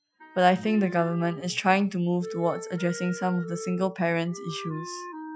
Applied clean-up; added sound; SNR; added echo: classical method Wiener filter.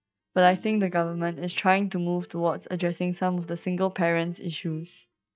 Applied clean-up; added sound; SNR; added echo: neural mask model DeepFilterNet 3.